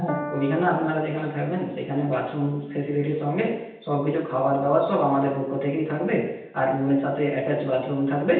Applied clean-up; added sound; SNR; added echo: none; Piano; 14 dB; reverberation time 0.9 s.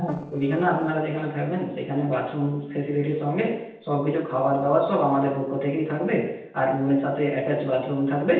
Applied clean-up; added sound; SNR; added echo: neural separator model SepFormer DNS4.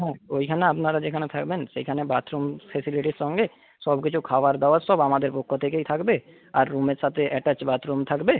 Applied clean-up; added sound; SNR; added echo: none; none; none; none.